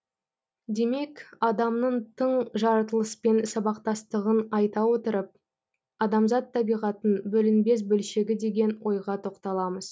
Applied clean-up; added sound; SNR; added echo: none; none; none; none.